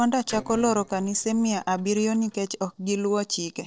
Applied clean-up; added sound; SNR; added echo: neural separator model SepFormer DNS4.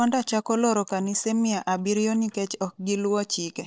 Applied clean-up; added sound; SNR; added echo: neural mask model Resemble Enhance denoiser.